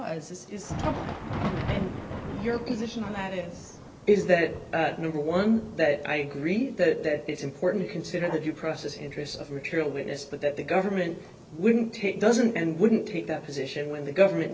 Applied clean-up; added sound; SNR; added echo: none; Thunder; 13 dB; none.